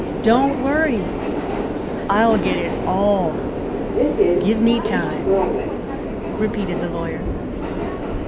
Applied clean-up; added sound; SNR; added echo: none; Subway, metro, underground; 0 dB; none.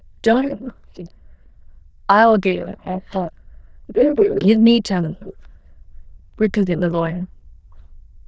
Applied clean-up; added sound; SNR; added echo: neural diffusion model UNIVERSE++.